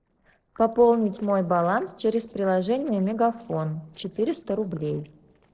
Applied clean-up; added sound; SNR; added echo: neural separator model SepFormer DNS4.